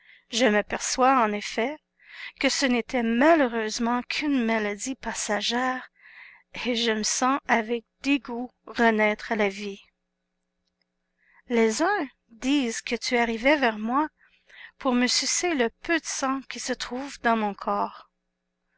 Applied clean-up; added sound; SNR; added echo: none; none; none; none.